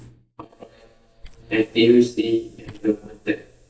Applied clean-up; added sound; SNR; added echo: neural mask model DeepFilterNet 3.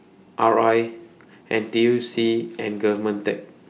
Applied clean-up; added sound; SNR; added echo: none; none; none; none.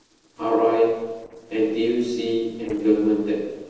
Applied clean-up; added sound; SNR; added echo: neural separator model SepFormer DNS4.